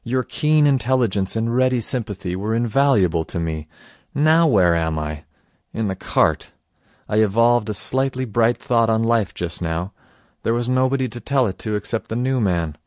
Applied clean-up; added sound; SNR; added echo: none; none; none; none.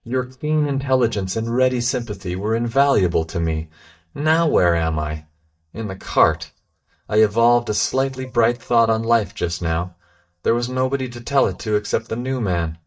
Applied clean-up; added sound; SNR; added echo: neural mask model DeepFilterNet 3.